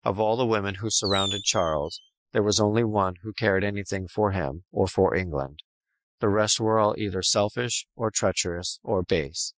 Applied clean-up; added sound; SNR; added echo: classical method Wiener filter.